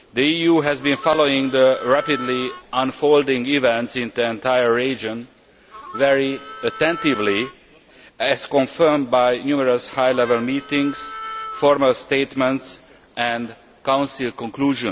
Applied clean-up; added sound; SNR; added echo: none; Harmonica; 13 dB; none.